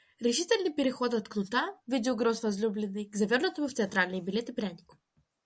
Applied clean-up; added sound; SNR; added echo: none; none; none; none.